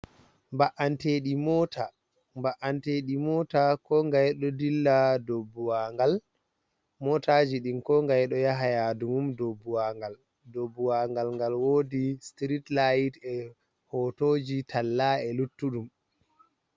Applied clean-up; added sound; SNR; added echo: none; none; none; none.